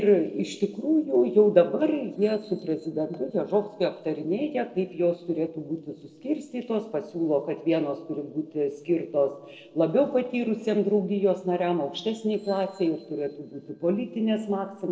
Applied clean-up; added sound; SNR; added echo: neural separator model SepFormer DNS4.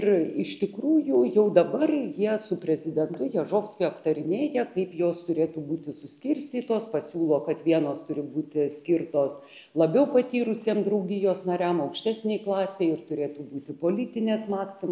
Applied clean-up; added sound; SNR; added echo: none; none; none; none.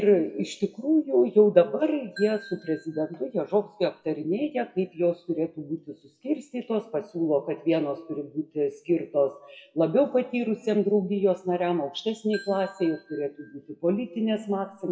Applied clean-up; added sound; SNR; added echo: classical method WPE with log-MMSE.